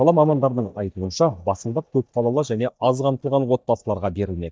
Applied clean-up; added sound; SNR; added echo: neural mask model DeepFilterNet 3.